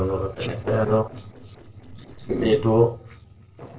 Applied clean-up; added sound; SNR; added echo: neural separator model SepFormer DNS4.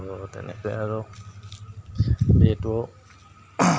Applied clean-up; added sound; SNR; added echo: none; none; none; none.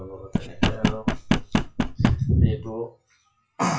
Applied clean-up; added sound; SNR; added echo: classical method WPE with log-MMSE.